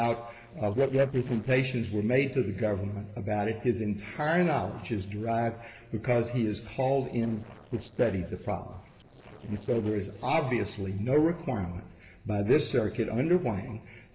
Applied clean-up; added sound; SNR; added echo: neural separator model SepFormer DNS4.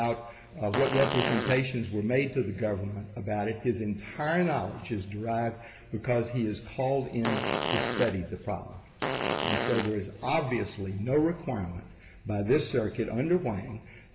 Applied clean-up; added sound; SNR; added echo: none; Fart; 1 dB; reverberation time 1.4 s.